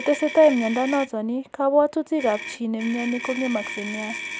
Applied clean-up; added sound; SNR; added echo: none; Motor vehicle (road); 12 dB; none.